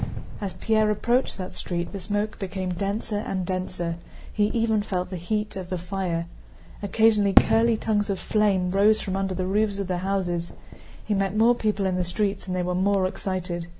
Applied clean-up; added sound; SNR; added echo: none; Fireworks; 10 dB; none.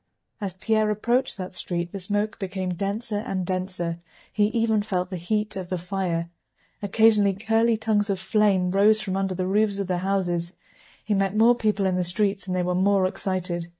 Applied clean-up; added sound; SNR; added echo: neural mask model DeepFilterNet 3.